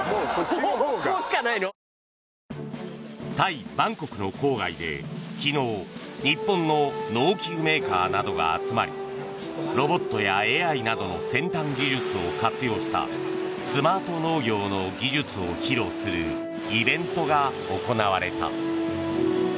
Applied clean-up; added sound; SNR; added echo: none; none; none; none.